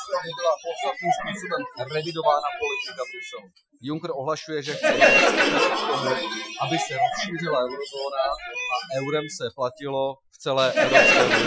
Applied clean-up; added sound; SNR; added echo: classical method Wiener filter.